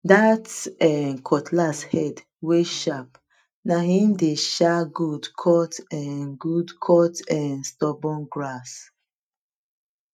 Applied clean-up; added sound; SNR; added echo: neural mask model DeepFilterNet 3.